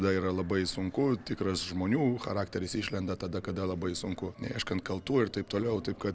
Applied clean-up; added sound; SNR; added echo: none; none; none; none.